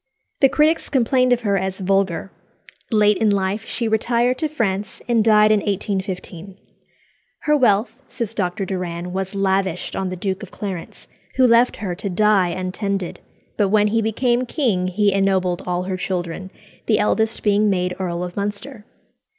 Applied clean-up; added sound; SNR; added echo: none; none; none; none.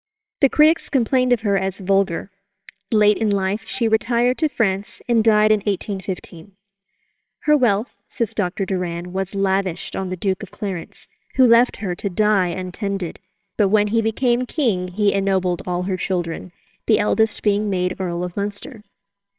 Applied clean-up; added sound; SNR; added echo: neural separator model SepFormer WHAMR!.